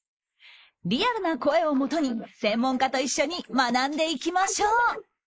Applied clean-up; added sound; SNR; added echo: neural mask model Resemble Enhance denoiser.